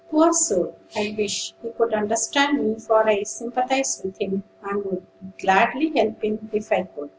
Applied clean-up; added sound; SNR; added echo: none; none; none; none.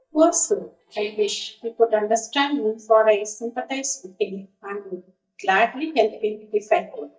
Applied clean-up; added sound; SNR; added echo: neural mask model DeepFilterNet 3.